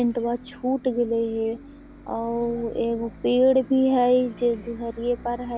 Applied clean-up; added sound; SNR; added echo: none; Bus; 19 dB; none.